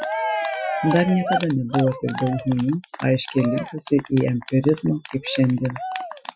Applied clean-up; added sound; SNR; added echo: classical method Wiener filter.